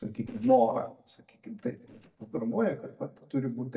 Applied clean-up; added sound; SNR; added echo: neural mask model DeepFilterNet 3.